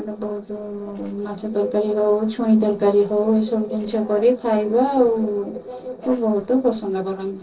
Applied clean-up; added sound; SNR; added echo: neural separator model SepFormer DNS4.